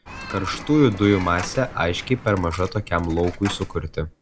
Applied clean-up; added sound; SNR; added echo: none; Coin (dropping) + Human group actions; 13 dB; none.